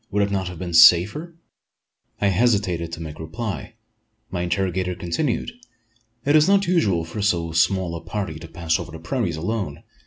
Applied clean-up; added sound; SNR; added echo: none; none; none; none.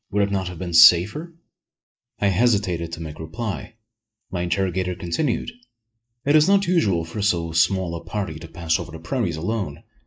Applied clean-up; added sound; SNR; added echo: neural mask model Resemble Enhance denoiser.